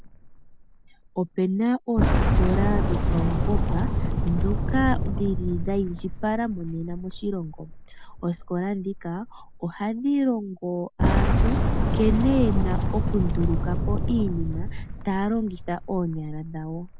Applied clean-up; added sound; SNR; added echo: none; Boom; -2 dB; none.